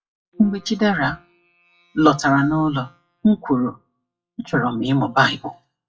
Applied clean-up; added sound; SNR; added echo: classical method WPE with log-MMSE.